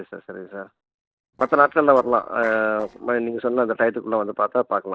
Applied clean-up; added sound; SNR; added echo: neural separator model SepFormer DNS4.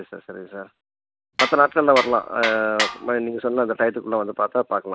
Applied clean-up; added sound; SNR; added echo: none; Tools; 5 dB; none.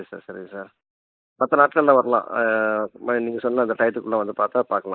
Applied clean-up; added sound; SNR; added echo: neural mask model Resemble Enhance denoiser.